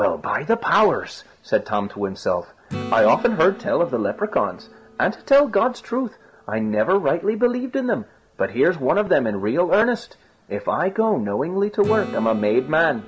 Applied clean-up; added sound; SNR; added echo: none; Acoustic guitar / Strum; 18 dB; none.